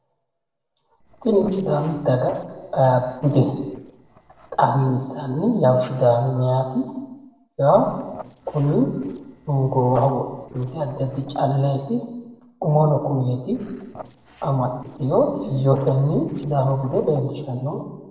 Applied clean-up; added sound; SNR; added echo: neural separator model SepFormer DNS4.